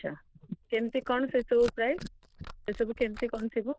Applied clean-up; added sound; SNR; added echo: neural diffusion model UNIVERSE++.